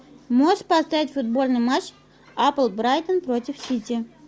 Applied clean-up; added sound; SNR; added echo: none; none; none; none.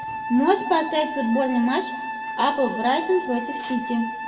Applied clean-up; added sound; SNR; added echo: none; Wind instrument, woodwind instrument; 7 dB; reverberation time 1.1 s.